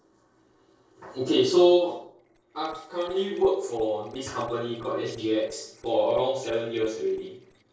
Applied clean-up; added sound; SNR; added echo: neural separator model SepFormer DNS4.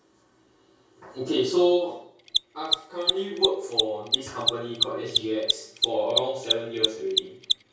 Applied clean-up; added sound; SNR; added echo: none; Mechanisms; 1 dB; reverberation time 0.6 s.